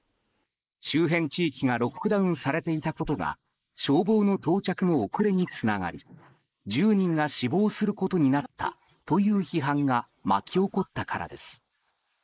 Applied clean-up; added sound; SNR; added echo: neural mask model Resemble Enhance denoiser.